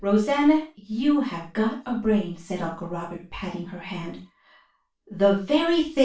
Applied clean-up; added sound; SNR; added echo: none; none; none; reverberation time 0.3 s.